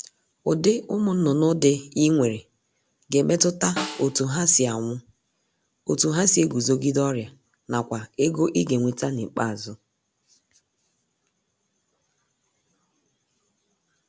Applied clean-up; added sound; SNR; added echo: none; Snare drum; 13 dB; none.